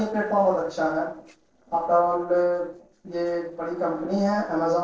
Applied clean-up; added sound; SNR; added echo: neural separator model SepFormer DNS4.